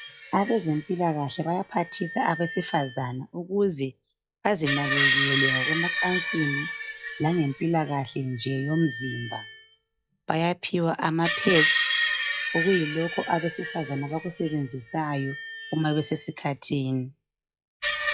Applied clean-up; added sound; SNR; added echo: classical method log-MMSE.